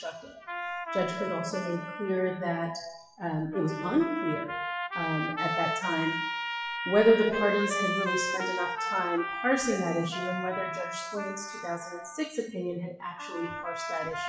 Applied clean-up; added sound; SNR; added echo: classical method WPE with log-MMSE.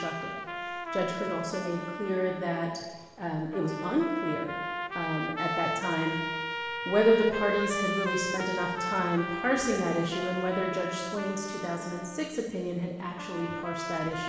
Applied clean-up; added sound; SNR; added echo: none; Trumpet; 5 dB; reverberation time 1.2 s.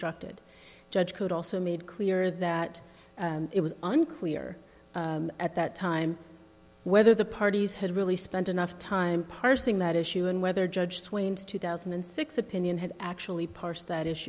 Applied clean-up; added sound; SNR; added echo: none; none; none; none.